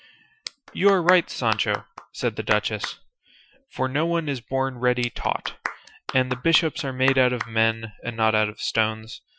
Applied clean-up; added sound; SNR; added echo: classical method Wiener filter.